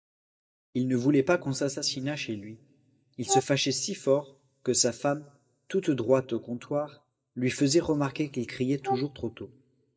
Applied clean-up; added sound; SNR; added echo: neural mask model DeepFilterNet 3.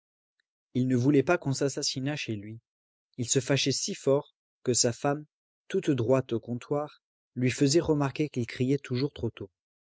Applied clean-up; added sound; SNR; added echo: none; none; none; none.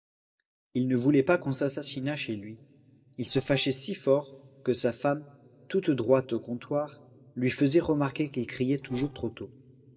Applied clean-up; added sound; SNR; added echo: neural separator model SepFormer DNS4.